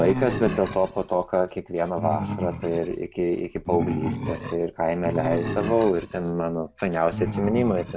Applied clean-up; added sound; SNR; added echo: none; Animal; 7 dB; none.